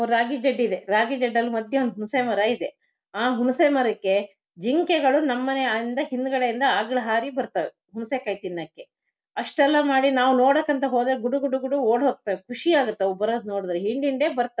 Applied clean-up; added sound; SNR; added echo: none; none; none; none.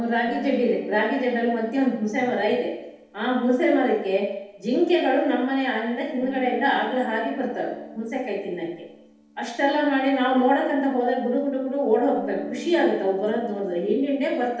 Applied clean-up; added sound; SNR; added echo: neural separator model SepFormer DNS4.